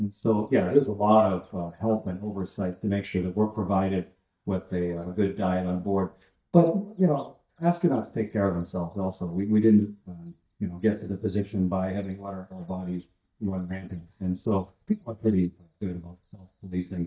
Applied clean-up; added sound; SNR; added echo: neural mask model DeepFilterNet 3.